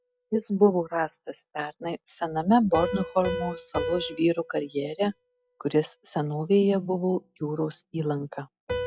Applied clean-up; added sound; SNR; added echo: classical method log-MMSE.